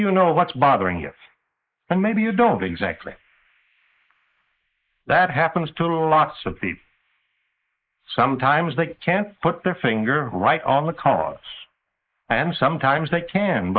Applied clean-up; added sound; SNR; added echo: neural mask model Resemble Enhance denoiser.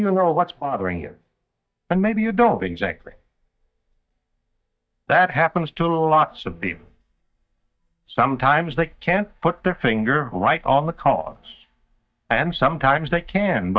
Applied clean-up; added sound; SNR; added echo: neural mask model DeepFilterNet 3.